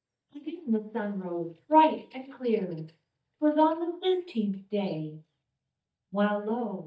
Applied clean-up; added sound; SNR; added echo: neural mask model DeepFilterNet 3.